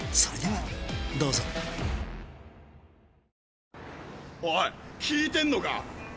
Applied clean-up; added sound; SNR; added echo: none; none; none; none.